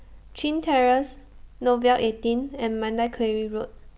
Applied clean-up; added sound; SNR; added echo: none; none; none; none.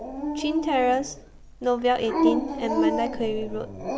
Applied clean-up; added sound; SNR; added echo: none; Dog; 1 dB; none.